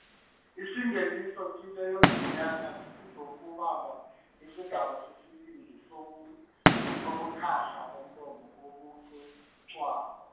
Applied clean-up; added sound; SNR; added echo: none; Fireworks; -3 dB; reverberation time 0.6 s.